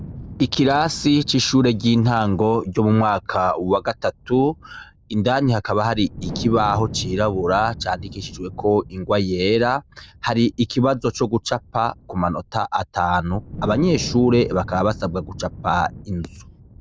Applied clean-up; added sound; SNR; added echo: none; Wind; 15 dB; none.